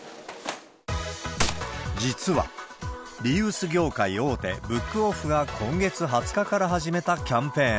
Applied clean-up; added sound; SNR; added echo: none; Gunshot, gunfire; 9 dB; none.